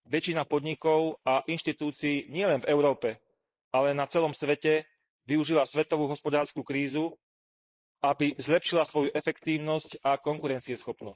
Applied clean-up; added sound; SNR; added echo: neural mask model Resemble Enhance denoiser.